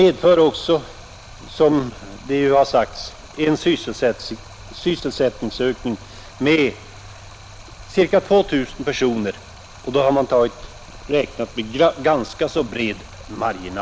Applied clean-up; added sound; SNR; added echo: none; Stream; 19 dB; none.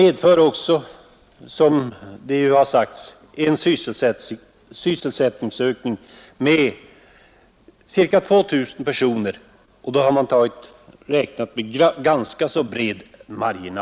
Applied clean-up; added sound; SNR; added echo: none; none; none; none.